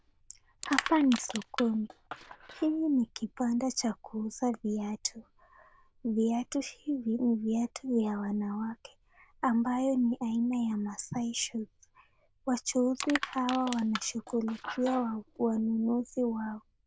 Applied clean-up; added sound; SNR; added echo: neural diffusion model UNIVERSE++.